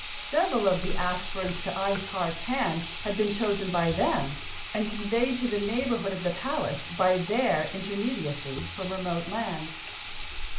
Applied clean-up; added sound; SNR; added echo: none; Sink (filling or washing) / Water tap, faucet; 6 dB; reverberation time 0.4 s.